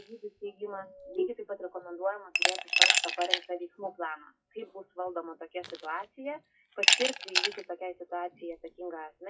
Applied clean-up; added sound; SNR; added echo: classical method WPE with log-MMSE.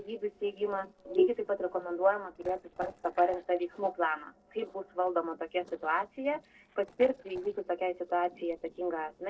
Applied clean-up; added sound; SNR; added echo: neural separator model SepFormer DNS4.